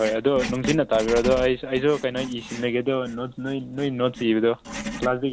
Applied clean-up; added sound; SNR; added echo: none; Writing; 12 dB; none.